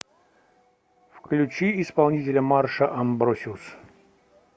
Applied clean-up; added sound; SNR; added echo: none; none; none; none.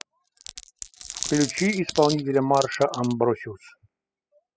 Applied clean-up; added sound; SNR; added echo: classical method spectral subtraction.